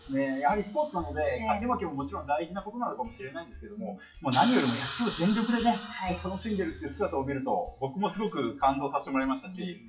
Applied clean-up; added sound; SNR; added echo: classical method WPE with log-MMSE.